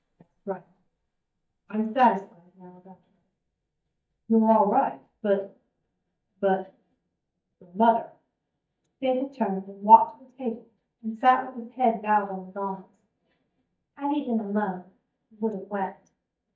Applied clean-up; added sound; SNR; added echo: neural mask model DeepFilterNet 3.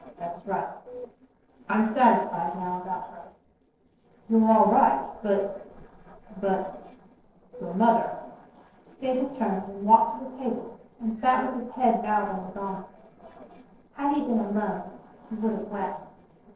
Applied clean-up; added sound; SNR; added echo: neural separator model SepFormer DNS4.